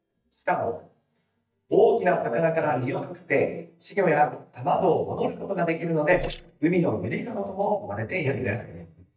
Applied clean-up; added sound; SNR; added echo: neural mask model DeepFilterNet 3.